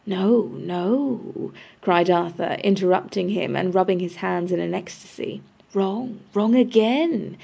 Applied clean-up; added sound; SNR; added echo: none; none; none; none.